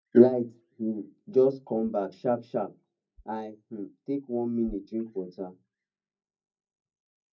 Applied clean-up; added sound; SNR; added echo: neural mask model DeepFilterNet 3.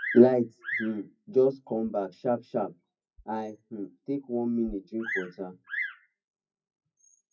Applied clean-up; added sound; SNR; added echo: classical method WPE with log-MMSE.